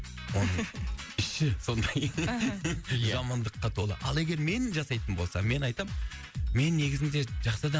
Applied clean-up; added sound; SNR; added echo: none; none; none; none.